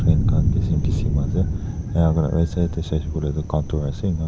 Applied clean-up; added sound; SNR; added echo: none; Thunder; 0 dB; none.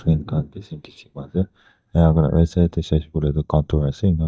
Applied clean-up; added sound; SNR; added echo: neural mask model DeepFilterNet 3.